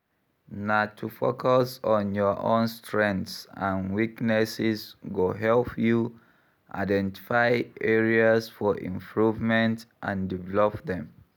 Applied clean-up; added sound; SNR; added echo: none; none; none; none.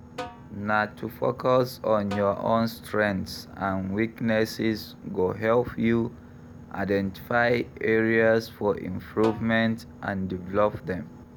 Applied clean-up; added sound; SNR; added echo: none; Snare drum + Boat, Water vehicle; 17 dB; none.